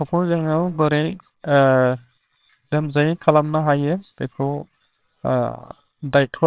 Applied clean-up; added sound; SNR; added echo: neural separator model SepFormer WHAMR!.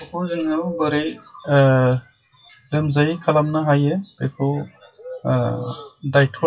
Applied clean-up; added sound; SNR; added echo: classical method WPE with log-MMSE.